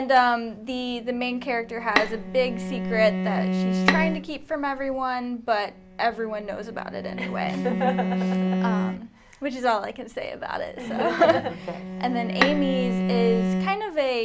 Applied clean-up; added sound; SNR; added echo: none; Bowed string instrument + Bowed string instrument; 2 dB; none.